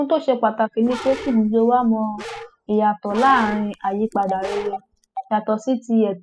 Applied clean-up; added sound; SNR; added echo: classical method spectral subtraction.